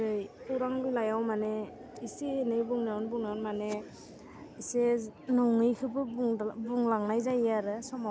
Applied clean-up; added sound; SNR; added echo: none; none; none; none.